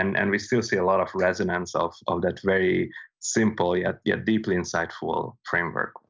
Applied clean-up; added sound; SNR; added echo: none; none; none; none.